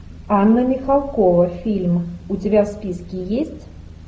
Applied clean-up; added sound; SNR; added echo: none; none; none; none.